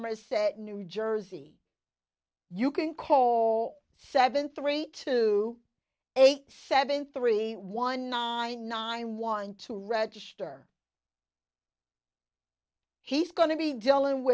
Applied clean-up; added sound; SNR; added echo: none; none; none; none.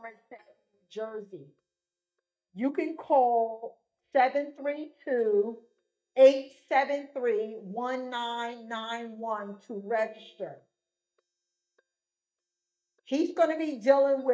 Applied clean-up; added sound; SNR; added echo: neural mask model DeepFilterNet 3.